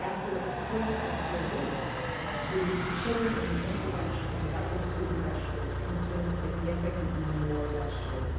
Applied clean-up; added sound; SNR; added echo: none; Motor vehicle (road); -1 dB; reverberation time 1.1 s.